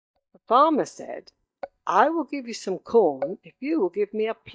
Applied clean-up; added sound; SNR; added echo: neural mask model DeepFilterNet 3.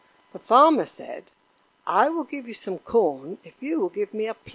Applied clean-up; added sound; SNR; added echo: none; none; none; none.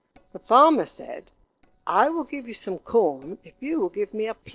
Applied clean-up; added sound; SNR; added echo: neural separator model SepFormer DNS4.